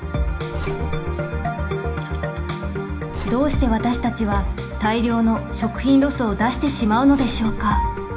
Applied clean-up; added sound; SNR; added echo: none; Zipper (clothing); 13 dB; reverberation time 0.4 s.